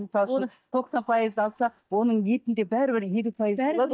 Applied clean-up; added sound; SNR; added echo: neural mask model DeepFilterNet 3.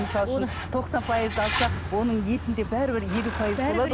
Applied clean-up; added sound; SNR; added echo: none; Truck; 5 dB; none.